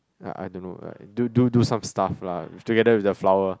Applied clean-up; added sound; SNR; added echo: none; none; none; none.